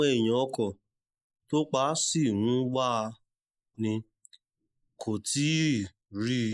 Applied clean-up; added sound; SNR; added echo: neural mask model Resemble Enhance denoiser.